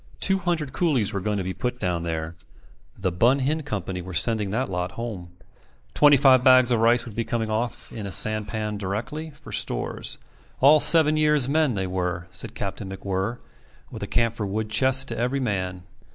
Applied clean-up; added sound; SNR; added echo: neural mask model Resemble Enhance denoiser.